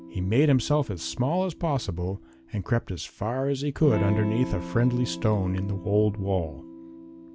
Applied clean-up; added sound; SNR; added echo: none; Electric guitar / Strum; 12 dB; none.